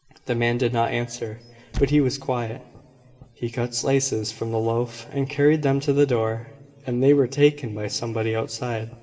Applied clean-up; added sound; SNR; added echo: none; Squeak / Slam; 13 dB; reverberation time 2.6 s.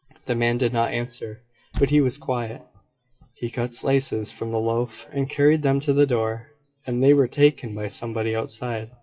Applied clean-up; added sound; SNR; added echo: classical method WPE with log-MMSE.